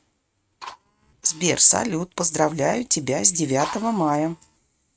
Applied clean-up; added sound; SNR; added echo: neural mask model RNNoise.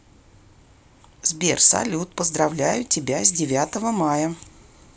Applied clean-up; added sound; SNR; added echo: none; none; none; none.